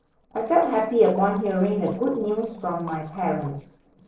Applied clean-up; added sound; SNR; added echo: neural separator model SepFormer DNS4.